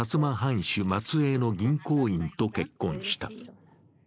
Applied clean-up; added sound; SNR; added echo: neural mask model Resemble Enhance denoiser.